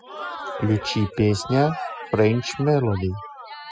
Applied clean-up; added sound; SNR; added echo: classical method spectral subtraction.